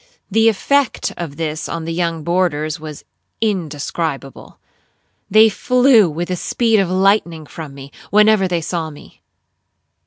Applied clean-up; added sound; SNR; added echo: none; none; none; none.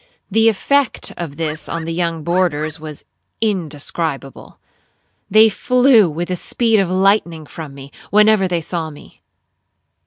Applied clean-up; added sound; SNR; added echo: none; Bird; 15 dB; none.